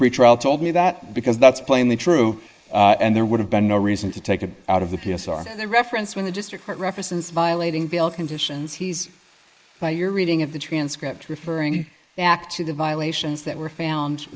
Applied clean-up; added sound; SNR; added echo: neural mask model Resemble Enhance denoiser.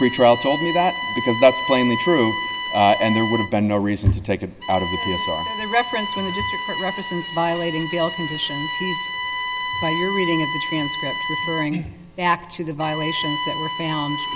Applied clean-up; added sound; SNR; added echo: none; Bowed string instrument; 5 dB; none.